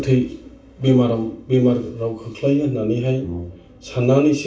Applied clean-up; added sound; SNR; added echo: none; Brass instrument; 14 dB; reverberation time 0.2 s.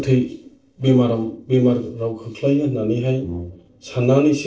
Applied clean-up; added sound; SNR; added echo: neural separator model SepFormer DNS4.